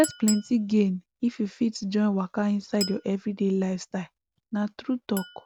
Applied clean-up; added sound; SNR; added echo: none; Chink, clink; 16 dB; none.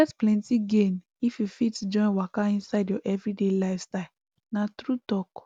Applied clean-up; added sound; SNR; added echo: none; none; none; none.